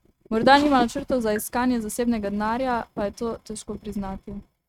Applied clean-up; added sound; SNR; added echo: neural mask model RNNoise.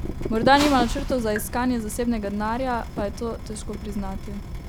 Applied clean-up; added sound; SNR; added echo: none; Drip / Water tap, faucet + Whoosh, swoosh, swish; 6 dB; none.